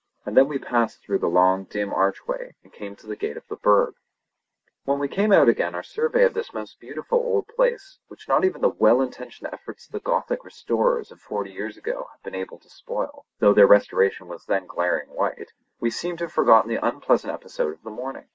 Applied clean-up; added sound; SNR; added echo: none; none; none; none.